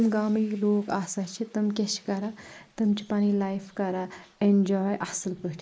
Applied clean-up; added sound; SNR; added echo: neural mask model Resemble Enhance denoiser.